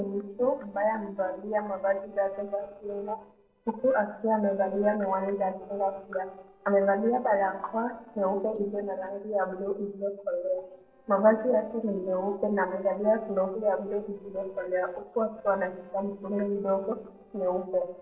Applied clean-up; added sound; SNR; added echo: neural separator model SepFormer DNS4.